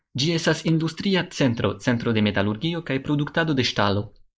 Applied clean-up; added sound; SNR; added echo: neural mask model Resemble Enhance denoiser.